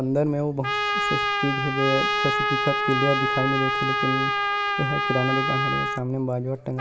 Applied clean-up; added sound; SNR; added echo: none; Trumpet; -1 dB; none.